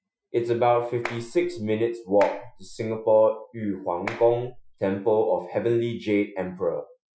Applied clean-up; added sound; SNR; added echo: classical method Wiener filter.